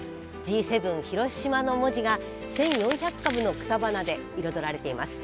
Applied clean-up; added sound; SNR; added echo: none; Crumpling, crinkling; 13 dB; none.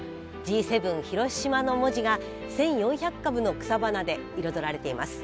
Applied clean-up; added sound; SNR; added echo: none; none; none; none.